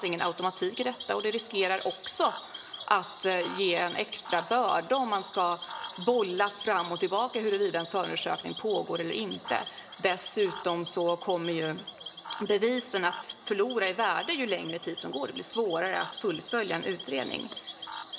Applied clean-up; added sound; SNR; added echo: none; Cricket / Frog; 12 dB; reverberation time 0.7 s.